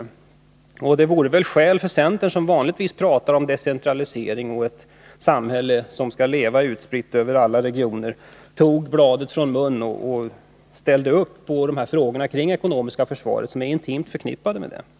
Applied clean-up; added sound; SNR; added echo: none; none; none; none.